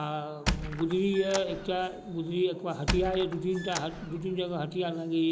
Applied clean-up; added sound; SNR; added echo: none; Squeak; 7 dB; none.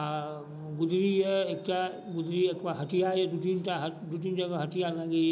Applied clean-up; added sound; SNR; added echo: none; none; none; none.